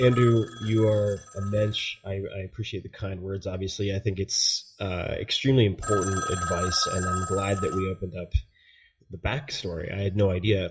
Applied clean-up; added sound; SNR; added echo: classical method WPE with log-MMSE.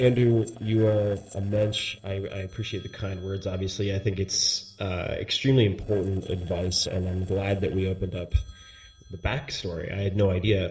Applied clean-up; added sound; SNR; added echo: neural separator model SepFormer DNS4.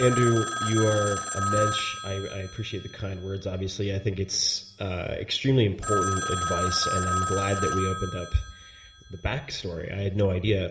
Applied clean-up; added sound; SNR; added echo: none; Telephone; 5 dB; reverberation time 0.9 s.